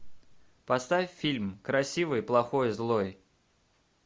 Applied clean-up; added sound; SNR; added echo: none; none; none; none.